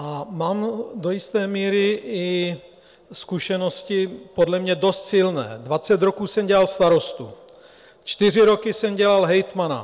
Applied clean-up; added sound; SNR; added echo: none; none; none; none.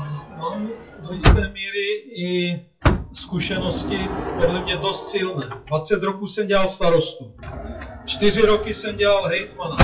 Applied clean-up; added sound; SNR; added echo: classical method WPE with log-MMSE.